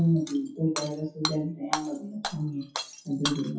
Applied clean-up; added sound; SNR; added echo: classical method WPE with log-MMSE.